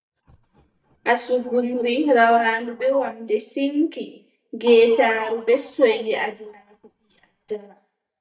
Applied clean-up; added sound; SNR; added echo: neural mask model DeepFilterNet 3.